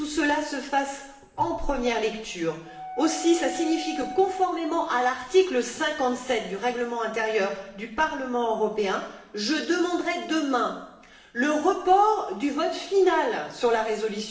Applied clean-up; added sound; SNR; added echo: none; Wind instrument, woodwind instrument; 12 dB; reverberation time 0.9 s.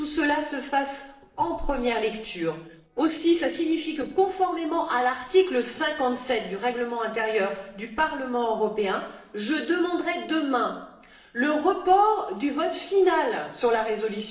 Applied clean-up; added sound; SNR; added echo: neural separator model SepFormer DNS4.